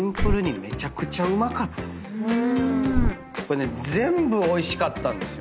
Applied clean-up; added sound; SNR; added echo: none; Bird; 6 dB; none.